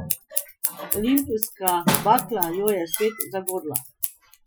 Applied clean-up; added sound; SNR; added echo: classical method Wiener filter.